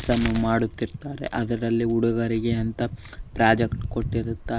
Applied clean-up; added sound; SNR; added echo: none; Crack; 13 dB; none.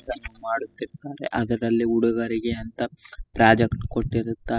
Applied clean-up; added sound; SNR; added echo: classical method spectral subtraction.